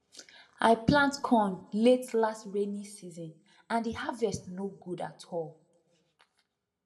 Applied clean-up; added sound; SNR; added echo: none; none; none; reverberation time 0.5 s.